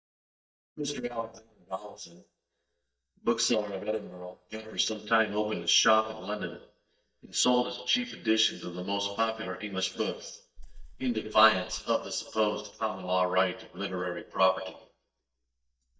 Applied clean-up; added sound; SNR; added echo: neural mask model DeepFilterNet 3.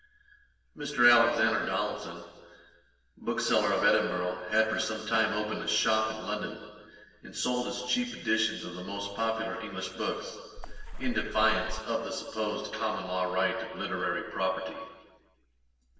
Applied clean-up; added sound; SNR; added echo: none; Water / Splash, splatter; 4 dB; reverberation time 1.4 s.